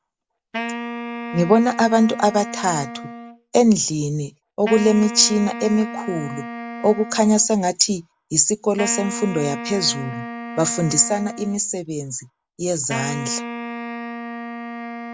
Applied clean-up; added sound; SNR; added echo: none; Wind instrument, woodwind instrument; 10 dB; none.